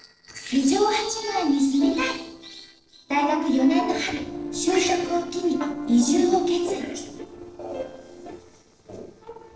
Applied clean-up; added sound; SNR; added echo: neural separator model SepFormer DNS4.